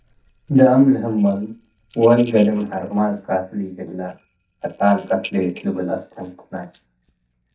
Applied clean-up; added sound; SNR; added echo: neural mask model DeepFilterNet 3.